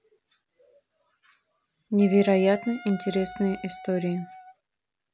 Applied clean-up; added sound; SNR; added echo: none; Wind instrument, woodwind instrument; 15 dB; none.